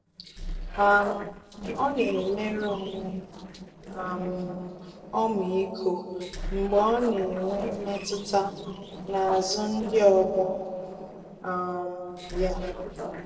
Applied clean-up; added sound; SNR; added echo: neural separator model SepFormer DNS4.